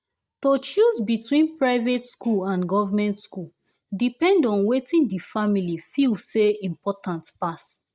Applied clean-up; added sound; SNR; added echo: neural mask model DeepFilterNet 3.